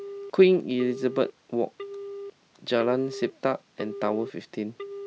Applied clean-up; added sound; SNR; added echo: none; Telephone; 13 dB; none.